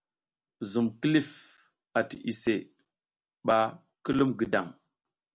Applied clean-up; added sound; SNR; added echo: none; none; none; none.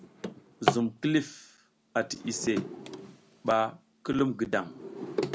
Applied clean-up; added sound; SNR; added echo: none; Drawer open or close; 5 dB; none.